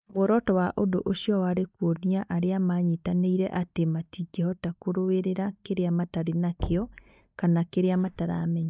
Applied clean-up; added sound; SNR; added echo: neural mask model DeepFilterNet 3.